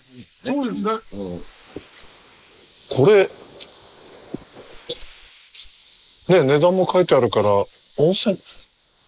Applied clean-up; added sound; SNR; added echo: neural mask model Resemble Enhance denoiser.